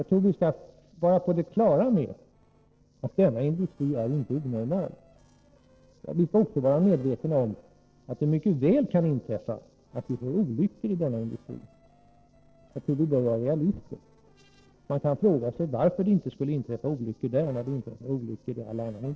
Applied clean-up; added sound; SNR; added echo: neural separator model SepFormer DNS4.